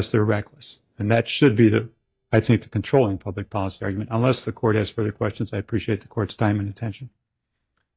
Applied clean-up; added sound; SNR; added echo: neural mask model DeepFilterNet 3.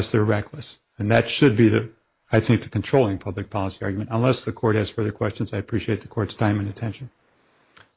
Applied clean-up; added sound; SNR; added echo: neural mask model Resemble Enhance denoiser.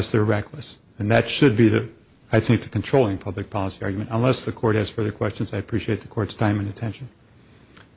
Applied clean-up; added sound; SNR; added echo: none; none; none; none.